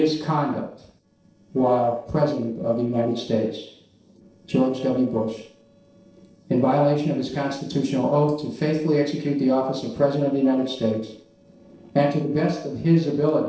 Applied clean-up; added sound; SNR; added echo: neural separator model SepFormer DNS4.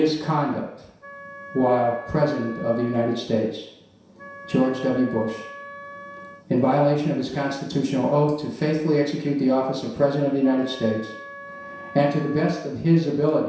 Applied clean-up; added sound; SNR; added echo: none; Wind instrument, woodwind instrument; 16 dB; reverberation time 0.7 s.